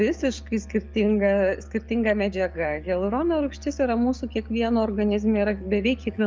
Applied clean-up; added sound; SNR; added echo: none; Musical instrument; 16 dB; none.